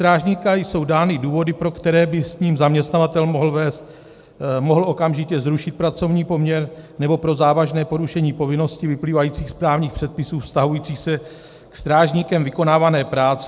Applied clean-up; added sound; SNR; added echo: none; none; none; none.